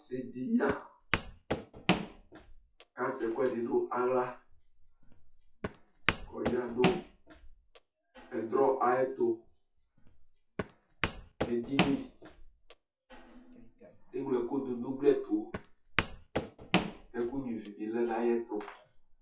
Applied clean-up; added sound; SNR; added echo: classical method WPE with log-MMSE.